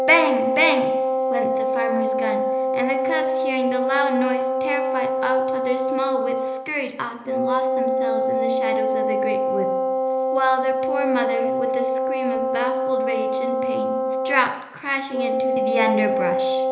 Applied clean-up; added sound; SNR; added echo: none; Wind instrument, woodwind instrument; -4 dB; reverberation time 1.0 s.